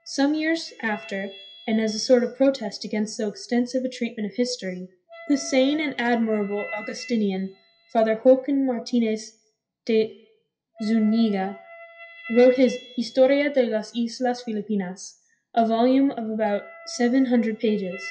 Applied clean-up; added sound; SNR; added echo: classical method WPE with log-MMSE.